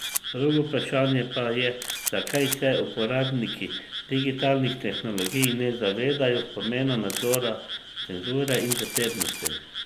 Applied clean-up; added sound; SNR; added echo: none; Camera + Frog; 7 dB; none.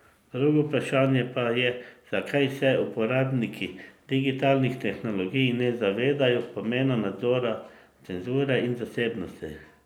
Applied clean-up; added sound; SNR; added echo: none; none; none; none.